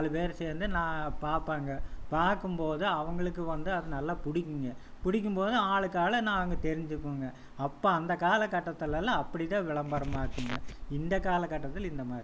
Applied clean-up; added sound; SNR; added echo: none; none; none; none.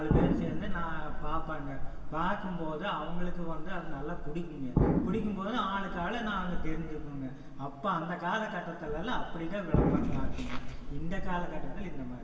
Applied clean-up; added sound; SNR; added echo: none; Explosion; 1 dB; reverberation time 2.4 s.